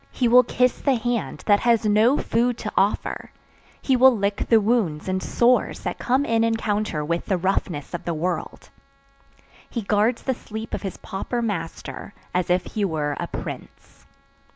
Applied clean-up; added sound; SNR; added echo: none; none; none; none.